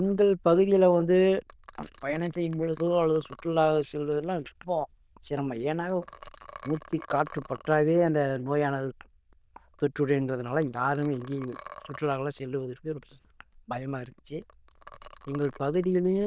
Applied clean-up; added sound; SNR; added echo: neural diffusion model UNIVERSE++.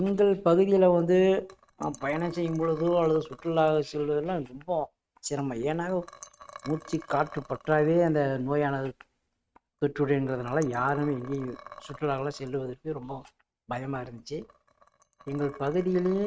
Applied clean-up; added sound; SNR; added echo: neural mask model RNNoise.